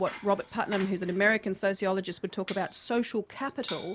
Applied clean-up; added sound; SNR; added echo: none; Bicycle; 18 dB; none.